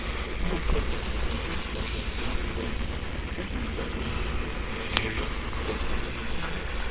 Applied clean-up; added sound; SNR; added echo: neural separator model SepFormer WHAMR!.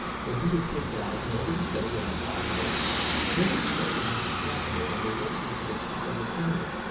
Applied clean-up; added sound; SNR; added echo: none; Aircraft; -2 dB; reverberation time 0.7 s.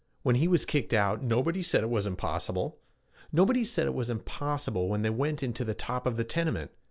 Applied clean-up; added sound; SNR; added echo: none; none; none; none.